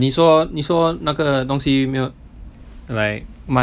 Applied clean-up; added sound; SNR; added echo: none; none; none; none.